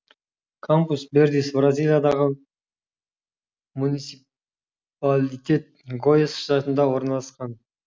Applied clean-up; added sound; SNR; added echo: none; none; none; none.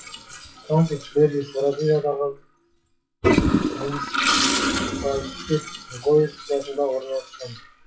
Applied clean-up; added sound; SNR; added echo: classical method WPE with log-MMSE.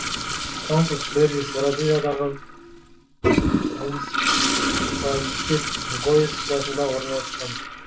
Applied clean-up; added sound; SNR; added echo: none; Toilet flush; 1 dB; reverberation time 0.2 s.